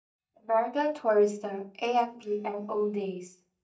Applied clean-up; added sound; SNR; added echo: neural mask model DeepFilterNet 3.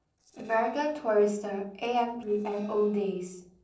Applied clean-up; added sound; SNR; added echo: neural separator model SepFormer DNS4.